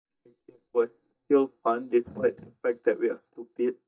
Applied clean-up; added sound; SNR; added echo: neural mask model DeepFilterNet 3.